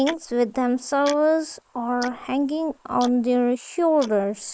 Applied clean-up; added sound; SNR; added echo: neural mask model Resemble Enhance denoiser.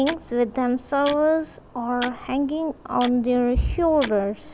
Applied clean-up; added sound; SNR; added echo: none; Tick-tock; 16 dB; none.